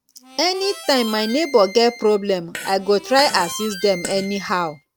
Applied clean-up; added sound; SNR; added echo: none; Harmonica + Fart; 14 dB; none.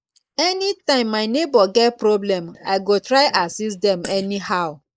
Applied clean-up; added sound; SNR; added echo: neural mask model Resemble Enhance denoiser.